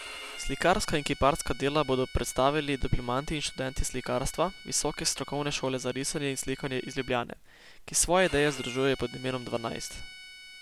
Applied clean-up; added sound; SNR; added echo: none; Bowed string instrument; 17 dB; none.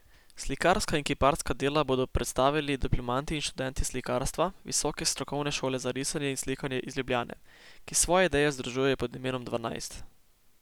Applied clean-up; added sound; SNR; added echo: none; none; none; none.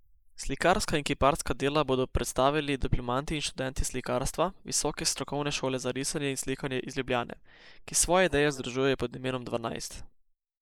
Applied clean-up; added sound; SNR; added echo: neural mask model Resemble Enhance denoiser.